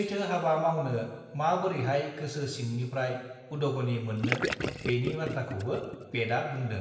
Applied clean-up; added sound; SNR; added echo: none; Gurgling / Liquid; 4 dB; reverberation time 1.3 s.